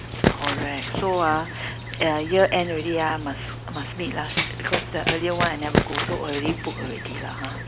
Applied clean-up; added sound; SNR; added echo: none; Run; 2 dB; none.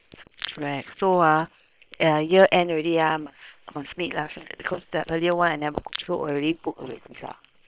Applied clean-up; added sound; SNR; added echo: neural separator model SepFormer WHAM!.